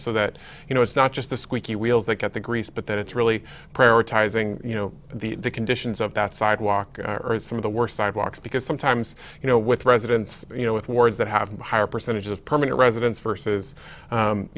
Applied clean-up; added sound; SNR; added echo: none; none; none; none.